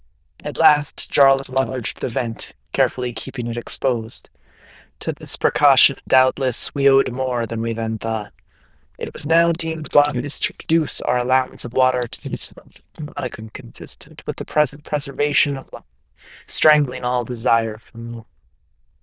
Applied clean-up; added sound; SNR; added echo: neural diffusion model UNIVERSE++.